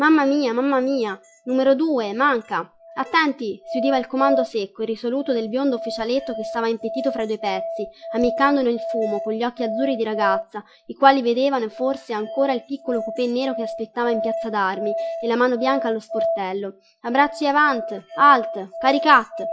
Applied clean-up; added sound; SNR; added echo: classical method log-MMSE.